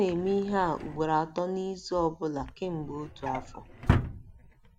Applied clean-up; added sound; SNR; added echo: none; Drawer open or close; 4 dB; none.